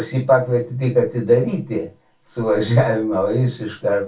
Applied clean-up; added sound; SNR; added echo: none; none; none; reverberation time 0.2 s.